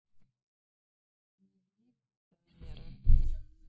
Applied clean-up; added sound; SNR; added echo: neural mask model DeepFilterNet 3.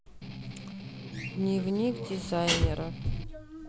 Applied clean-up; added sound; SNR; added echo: none; Strum; 9 dB; none.